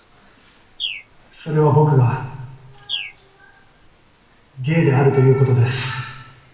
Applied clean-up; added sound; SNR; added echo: none; Bird; 14 dB; none.